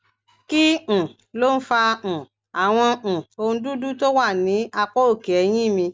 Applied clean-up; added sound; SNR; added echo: none; none; none; none.